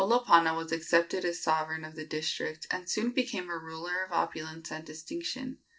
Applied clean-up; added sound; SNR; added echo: none; none; none; none.